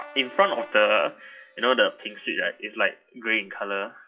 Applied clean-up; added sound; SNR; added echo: classical method WPE with log-MMSE.